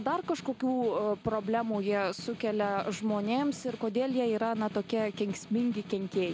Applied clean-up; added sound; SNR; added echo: none; Snare drum; 16 dB; none.